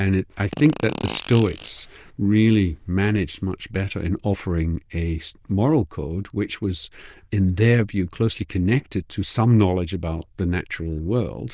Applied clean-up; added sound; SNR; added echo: neural diffusion model UNIVERSE++.